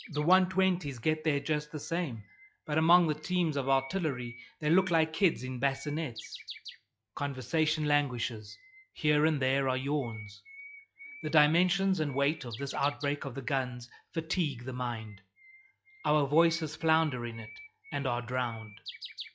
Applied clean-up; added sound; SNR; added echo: classical method log-MMSE.